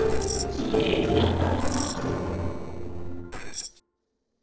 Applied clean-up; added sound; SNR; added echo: neural separator model SepFormer DNS4.